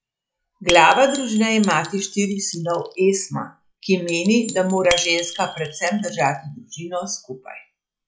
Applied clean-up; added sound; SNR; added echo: classical method log-MMSE.